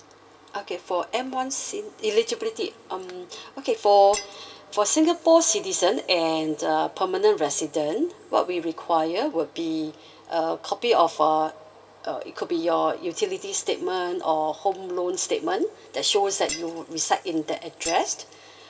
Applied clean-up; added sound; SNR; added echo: none; Shatter; 11 dB; reverberation time 2.3 s.